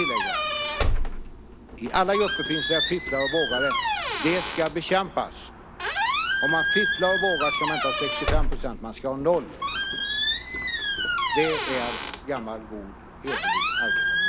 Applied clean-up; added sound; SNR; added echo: none; Squeak; -3 dB; none.